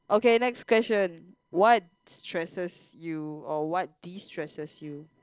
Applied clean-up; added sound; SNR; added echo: neural separator model SepFormer DNS4.